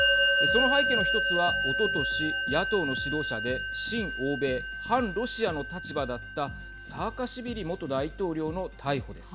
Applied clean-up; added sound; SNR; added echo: none; Musical instrument; -1 dB; none.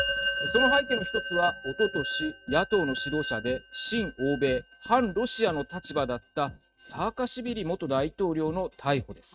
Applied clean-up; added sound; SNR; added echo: neural mask model RNNoise.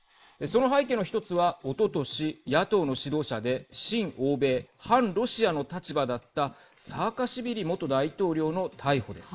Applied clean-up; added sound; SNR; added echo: neural mask model Resemble Enhance denoiser.